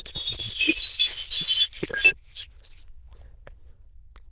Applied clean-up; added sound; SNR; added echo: neural diffusion model UNIVERSE++.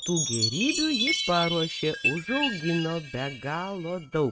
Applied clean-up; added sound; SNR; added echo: neural mask model RNNoise.